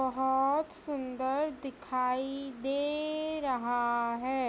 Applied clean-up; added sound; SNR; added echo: none; none; none; none.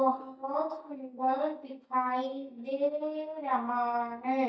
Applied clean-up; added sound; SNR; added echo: neural mask model DeepFilterNet 3.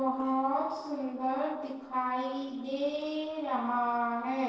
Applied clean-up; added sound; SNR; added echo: neural separator model SepFormer DNS4.